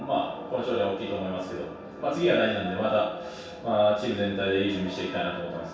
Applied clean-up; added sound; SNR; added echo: none; none; none; reverberation time 0.7 s.